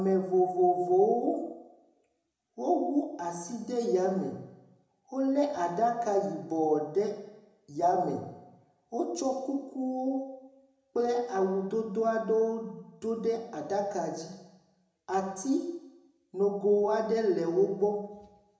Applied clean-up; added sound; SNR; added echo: none; none; none; reverberation time 0.9 s.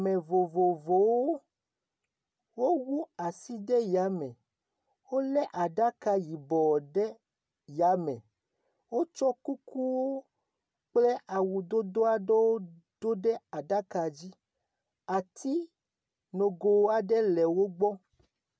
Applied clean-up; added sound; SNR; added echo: none; none; none; none.